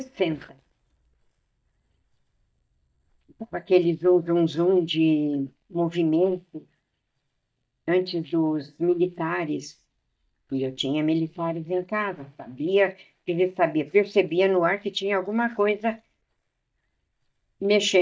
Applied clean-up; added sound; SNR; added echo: neural mask model DeepFilterNet 3.